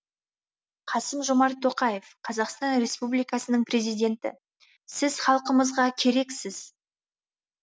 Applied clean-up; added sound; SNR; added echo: none; none; none; none.